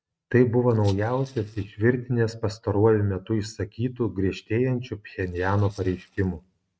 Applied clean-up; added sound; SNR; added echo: neural mask model RNNoise.